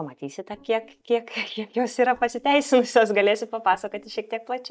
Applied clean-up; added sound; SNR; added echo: neural mask model DeepFilterNet 3.